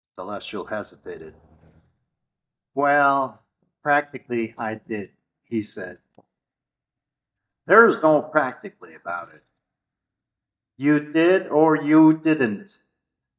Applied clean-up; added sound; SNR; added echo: neural mask model DeepFilterNet 3.